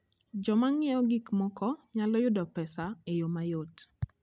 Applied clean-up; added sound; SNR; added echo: none; none; none; none.